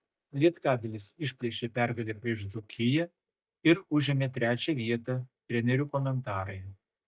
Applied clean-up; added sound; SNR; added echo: neural mask model DeepFilterNet 3.